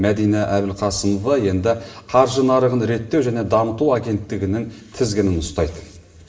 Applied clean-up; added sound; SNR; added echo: none; none; none; reverberation time 0.8 s.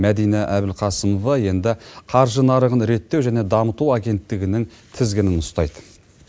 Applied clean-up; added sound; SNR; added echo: none; none; none; none.